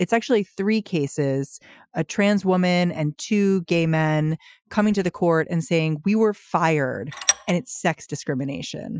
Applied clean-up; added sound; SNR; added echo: classical method Wiener filter.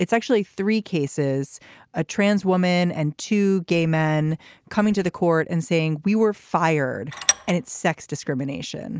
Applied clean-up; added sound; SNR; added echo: none; Tools; 4 dB; none.